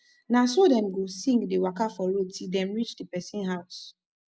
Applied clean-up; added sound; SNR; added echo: none; none; none; none.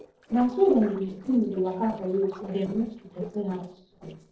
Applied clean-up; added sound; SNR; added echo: neural separator model SepFormer DNS4.